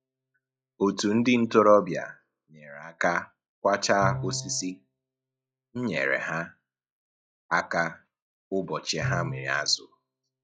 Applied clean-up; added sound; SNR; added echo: classical method log-MMSE.